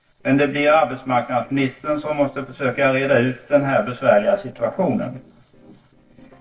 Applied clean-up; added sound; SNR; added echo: neural separator model SepFormer DNS4.